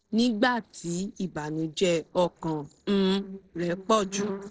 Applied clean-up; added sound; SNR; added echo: neural separator model SepFormer DNS4.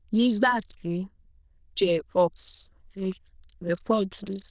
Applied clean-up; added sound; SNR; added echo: neural diffusion model UNIVERSE++.